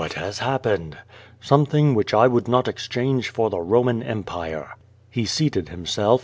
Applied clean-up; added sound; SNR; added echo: none; none; none; none.